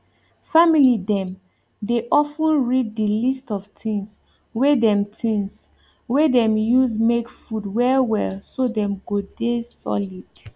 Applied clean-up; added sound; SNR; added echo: none; none; none; none.